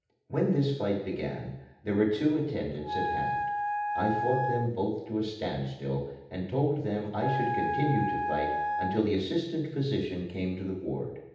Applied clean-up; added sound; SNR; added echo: none; Wind instrument, woodwind instrument; 3 dB; reverberation time 0.8 s.